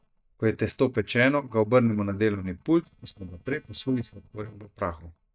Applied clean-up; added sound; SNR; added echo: neural mask model DeepFilterNet 3.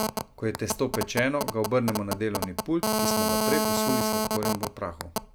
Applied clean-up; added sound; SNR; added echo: none; Telephone; -1 dB; none.